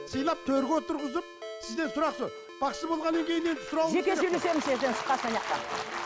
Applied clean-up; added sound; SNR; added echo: none; Ringtone; 12 dB; none.